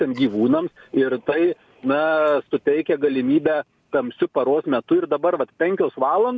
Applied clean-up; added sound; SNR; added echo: none; none; none; none.